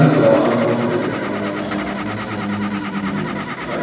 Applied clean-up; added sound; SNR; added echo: none; Engine starting / Car; 11 dB; reverberation time 2.0 s.